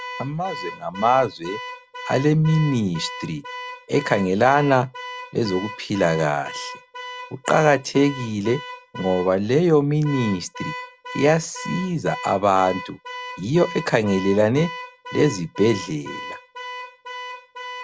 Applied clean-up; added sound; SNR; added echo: none; Alarm / Car; 13 dB; none.